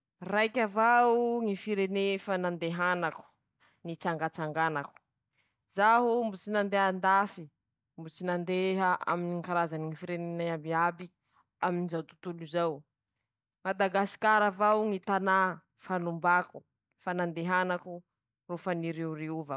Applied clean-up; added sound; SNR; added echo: none; none; none; none.